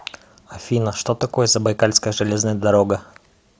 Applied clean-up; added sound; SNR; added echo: none; none; none; none.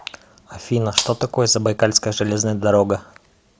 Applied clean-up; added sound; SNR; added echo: none; Gunshot, gunfire; 8 dB; none.